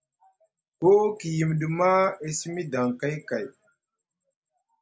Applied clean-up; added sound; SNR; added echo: none; none; none; none.